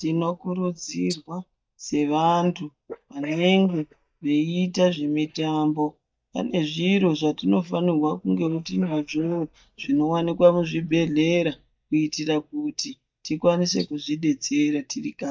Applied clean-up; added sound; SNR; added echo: neural mask model DeepFilterNet 3.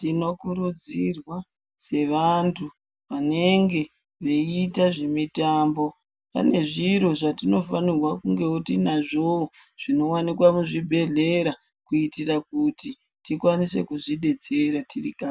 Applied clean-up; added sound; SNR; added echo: none; none; none; none.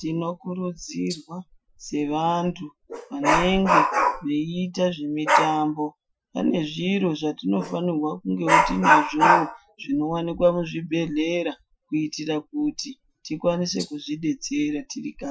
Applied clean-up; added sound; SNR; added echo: classical method Wiener filter.